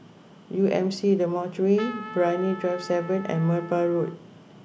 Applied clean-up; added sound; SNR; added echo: none; Trumpet; 15 dB; none.